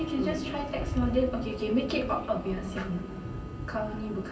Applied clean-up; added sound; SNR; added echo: none; Bowed string instrument; 19 dB; reverberation time 2.6 s.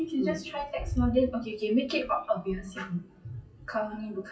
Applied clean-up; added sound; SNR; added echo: classical method WPE with log-MMSE.